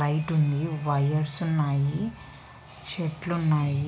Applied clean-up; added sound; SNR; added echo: none; none; none; none.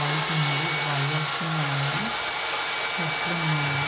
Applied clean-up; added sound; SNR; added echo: none; Sawing; -2 dB; none.